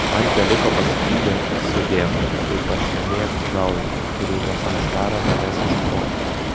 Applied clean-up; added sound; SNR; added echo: none; Waves, surf; -4 dB; none.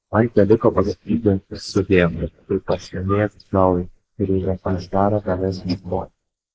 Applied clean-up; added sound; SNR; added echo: neural mask model Resemble Enhance denoiser.